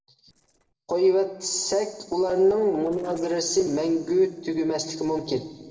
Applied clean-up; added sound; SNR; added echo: neural separator model SepFormer DNS4.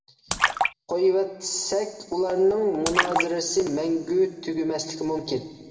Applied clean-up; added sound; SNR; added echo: none; Splash, splatter; 5 dB; reverberation time 1.9 s.